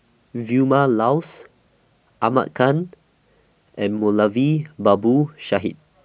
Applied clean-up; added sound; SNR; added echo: none; none; none; none.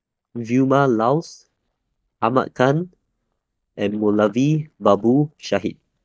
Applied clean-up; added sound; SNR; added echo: neural mask model DeepFilterNet 3.